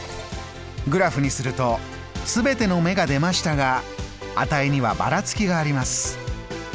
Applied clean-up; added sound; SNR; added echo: none; none; none; none.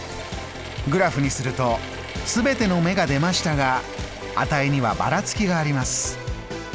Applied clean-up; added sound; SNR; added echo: none; Drill / Mechanisms; 15 dB; none.